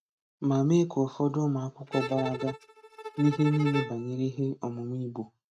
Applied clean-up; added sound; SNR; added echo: neural mask model RNNoise.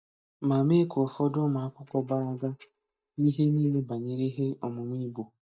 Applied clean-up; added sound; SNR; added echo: neural mask model DeepFilterNet 3.